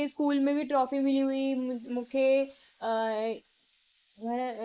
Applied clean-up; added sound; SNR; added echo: neural mask model Resemble Enhance denoiser.